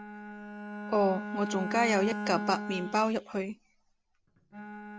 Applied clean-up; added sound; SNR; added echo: none; Bowed string instrument; 7 dB; none.